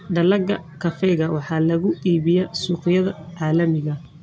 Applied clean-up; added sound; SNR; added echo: none; none; none; none.